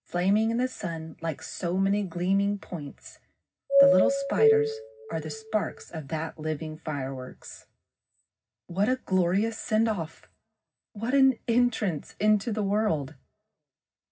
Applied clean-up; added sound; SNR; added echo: none; Doorbell; -4 dB; reverberation time 0.4 s.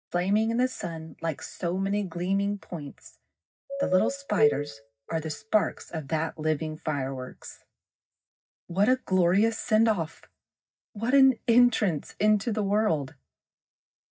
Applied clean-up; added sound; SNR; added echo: neural mask model DeepFilterNet 3.